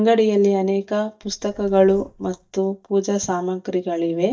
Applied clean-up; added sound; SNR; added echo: neural mask model DeepFilterNet 3.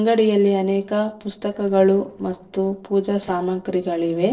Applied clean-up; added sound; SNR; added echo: neural separator model SepFormer DNS4.